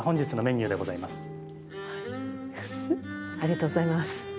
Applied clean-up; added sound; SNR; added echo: none; none; none; none.